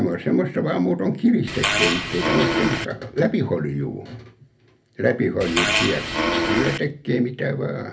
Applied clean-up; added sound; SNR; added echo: none; Fart; -1 dB; reverberation time 0.3 s.